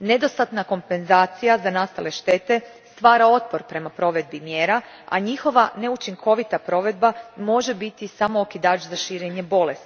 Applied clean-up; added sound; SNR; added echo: none; none; none; none.